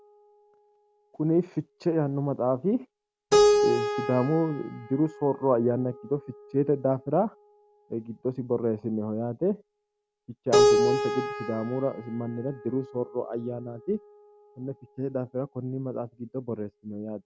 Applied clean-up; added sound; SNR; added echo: none; Keyboard (musical); 1 dB; none.